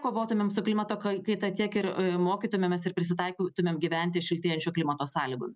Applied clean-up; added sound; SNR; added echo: none; none; none; none.